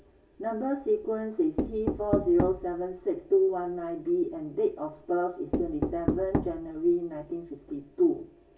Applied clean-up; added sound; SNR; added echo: none; Knock; 7 dB; reverberation time 0.1 s.